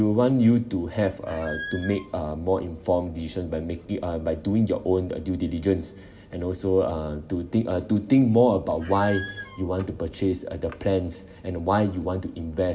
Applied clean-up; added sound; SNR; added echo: none; Squeak; 12 dB; reverberation time 1.1 s.